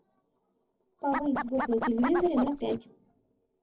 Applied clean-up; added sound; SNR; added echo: neural separator model SepFormer DNS4.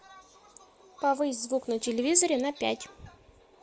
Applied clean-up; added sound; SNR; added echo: none; none; none; none.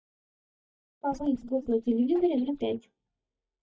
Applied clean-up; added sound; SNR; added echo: neural mask model DeepFilterNet 3.